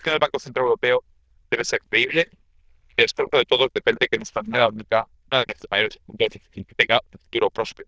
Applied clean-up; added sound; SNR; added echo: neural diffusion model UNIVERSE++.